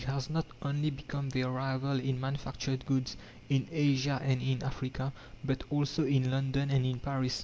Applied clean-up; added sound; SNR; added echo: none; none; none; none.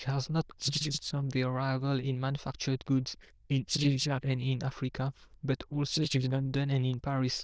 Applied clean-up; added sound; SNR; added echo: neural diffusion model UNIVERSE++.